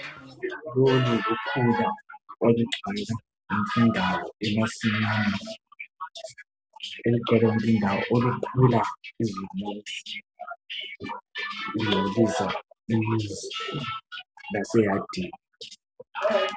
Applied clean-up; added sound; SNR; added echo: none; none; none; none.